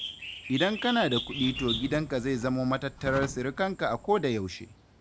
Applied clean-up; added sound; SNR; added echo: none; Bird + Drawer open or close; 10 dB; none.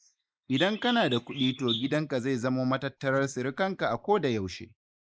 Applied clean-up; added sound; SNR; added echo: neural mask model Resemble Enhance denoiser.